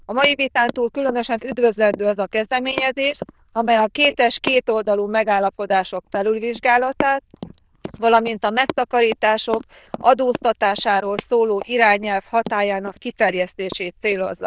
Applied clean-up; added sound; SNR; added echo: neural diffusion model UNIVERSE++.